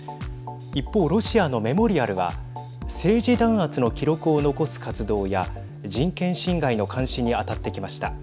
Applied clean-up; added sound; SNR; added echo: none; none; none; none.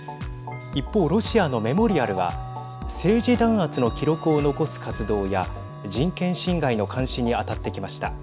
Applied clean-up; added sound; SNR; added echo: none; Chime / Clock; 17 dB; none.